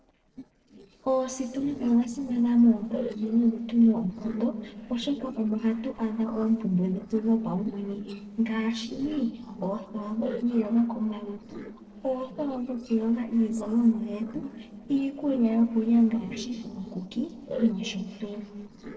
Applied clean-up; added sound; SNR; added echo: neural separator model SepFormer DNS4.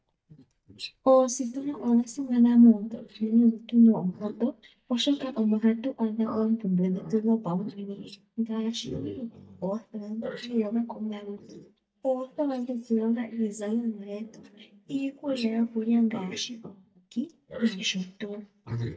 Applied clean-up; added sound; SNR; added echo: neural mask model DeepFilterNet 3.